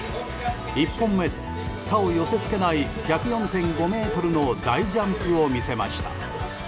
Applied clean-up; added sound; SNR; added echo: none; none; none; none.